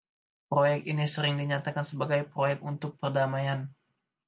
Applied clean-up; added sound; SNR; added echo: none; none; none; none.